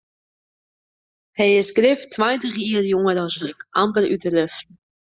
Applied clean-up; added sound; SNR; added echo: neural mask model Resemble Enhance denoiser.